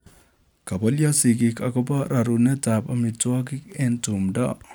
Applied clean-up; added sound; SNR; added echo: none; none; none; none.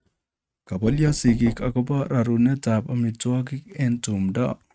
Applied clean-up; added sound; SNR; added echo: neural mask model RNNoise.